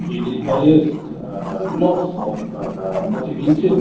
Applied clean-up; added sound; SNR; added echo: neural separator model SepFormer DNS4.